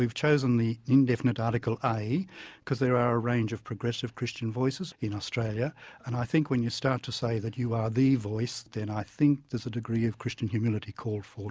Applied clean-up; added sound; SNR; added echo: none; none; none; none.